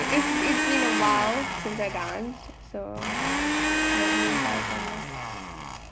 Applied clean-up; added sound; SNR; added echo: none; Domestic sounds, home sounds; -4 dB; none.